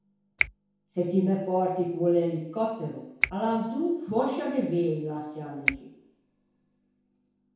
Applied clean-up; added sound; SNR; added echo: none; Finger snapping; 7 dB; reverberation time 0.9 s.